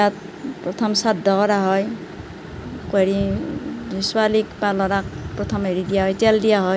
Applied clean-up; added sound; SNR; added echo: none; none; none; none.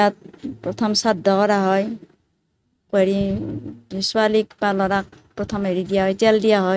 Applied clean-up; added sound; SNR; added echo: neural mask model RNNoise.